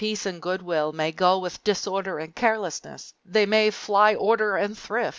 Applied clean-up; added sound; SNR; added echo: none; none; none; none.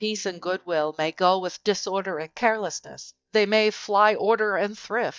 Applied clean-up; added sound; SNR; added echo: neural mask model DeepFilterNet 3.